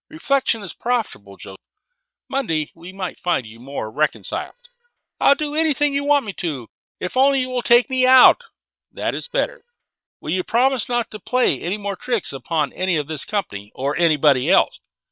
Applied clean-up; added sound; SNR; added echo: neural separator model SepFormer WHAM!.